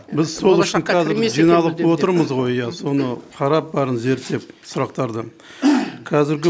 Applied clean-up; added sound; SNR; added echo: none; none; none; none.